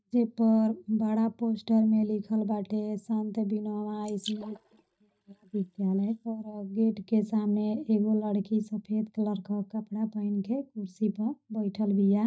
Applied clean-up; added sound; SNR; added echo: neural mask model DeepFilterNet 3.